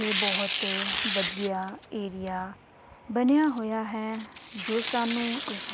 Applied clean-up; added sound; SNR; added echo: none; Tearing; 1 dB; none.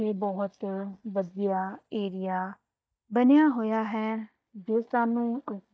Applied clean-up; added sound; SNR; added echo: neural mask model DeepFilterNet 3.